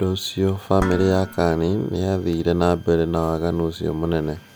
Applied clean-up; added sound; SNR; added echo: none; Dishes, pots, and pans; 15 dB; none.